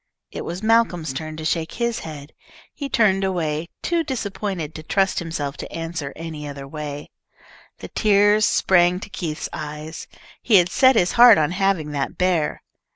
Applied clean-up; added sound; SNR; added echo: none; none; none; none.